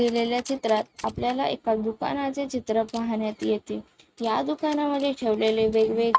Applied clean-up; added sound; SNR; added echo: neural mask model RNNoise.